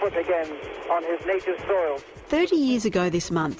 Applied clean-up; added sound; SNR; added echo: none; none; none; none.